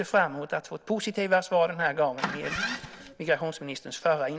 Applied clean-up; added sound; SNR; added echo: none; Engine starting; 7 dB; none.